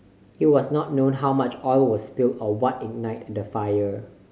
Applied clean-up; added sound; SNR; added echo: none; none; none; none.